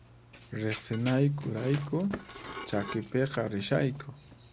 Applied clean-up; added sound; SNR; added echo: none; Dishes, pots, and pans / Glass + Run; 14 dB; none.